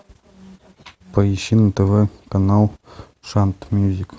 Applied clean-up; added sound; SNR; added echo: none; none; none; none.